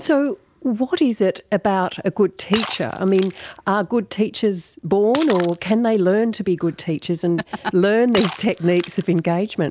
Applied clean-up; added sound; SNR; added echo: none; Shatter; 15 dB; none.